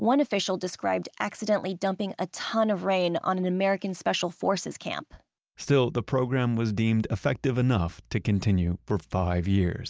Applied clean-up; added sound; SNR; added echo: none; none; none; none.